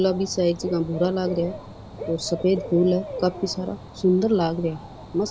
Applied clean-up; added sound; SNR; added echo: none; Bird / Dog; 13 dB; none.